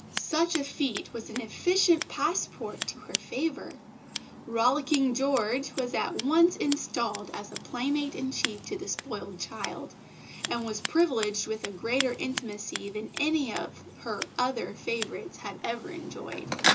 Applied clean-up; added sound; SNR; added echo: none; Scissors; 7 dB; reverberation time 0.2 s.